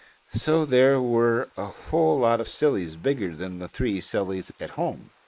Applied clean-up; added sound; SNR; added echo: neural mask model Resemble Enhance denoiser.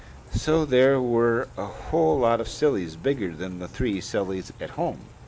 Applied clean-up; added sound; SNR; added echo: none; Bird / Rain; 20 dB; none.